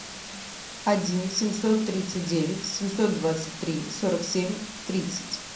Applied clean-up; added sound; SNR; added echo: none; Water; 12 dB; reverberation time 0.6 s.